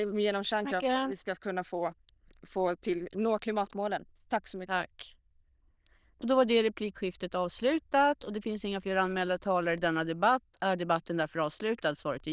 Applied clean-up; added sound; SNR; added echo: neural diffusion model UNIVERSE++.